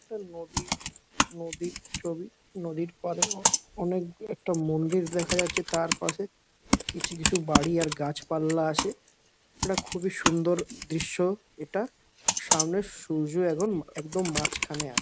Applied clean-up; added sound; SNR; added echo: none; Computer keyboard; 2 dB; none.